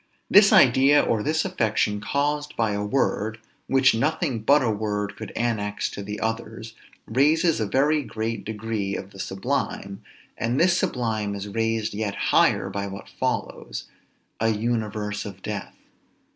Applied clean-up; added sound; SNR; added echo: none; none; none; none.